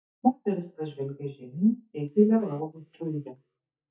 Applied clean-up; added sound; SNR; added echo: neural mask model DeepFilterNet 3.